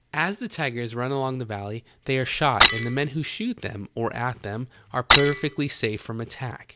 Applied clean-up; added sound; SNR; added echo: none; Shatter; -5 dB; none.